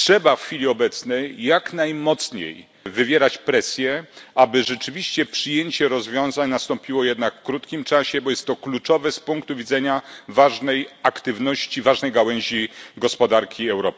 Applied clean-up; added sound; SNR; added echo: none; none; none; none.